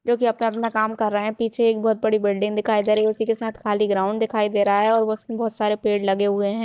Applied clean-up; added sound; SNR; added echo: neural mask model DeepFilterNet 3.